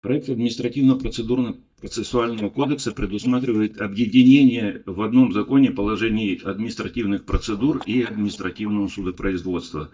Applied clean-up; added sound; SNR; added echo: neural mask model DeepFilterNet 3.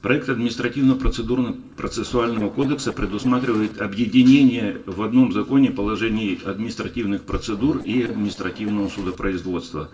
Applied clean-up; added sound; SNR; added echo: neural separator model SepFormer DNS4.